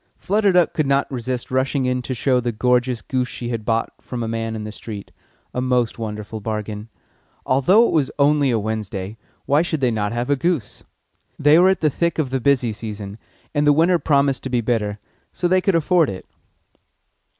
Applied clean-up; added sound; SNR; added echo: none; none; none; none.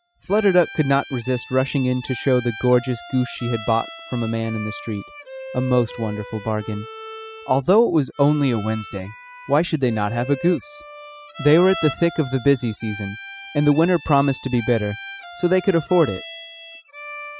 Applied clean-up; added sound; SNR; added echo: classical method spectral subtraction.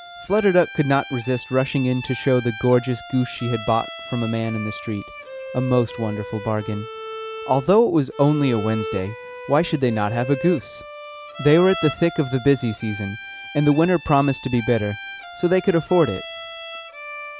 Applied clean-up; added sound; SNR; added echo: none; Bowed string instrument; 13 dB; none.